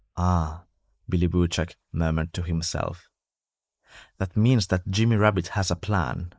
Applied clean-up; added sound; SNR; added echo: neural mask model Resemble Enhance denoiser.